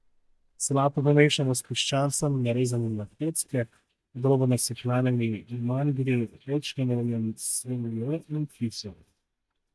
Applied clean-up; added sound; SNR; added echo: neural mask model DeepFilterNet 3.